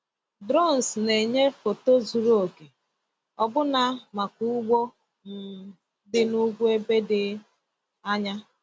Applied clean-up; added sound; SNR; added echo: none; none; none; none.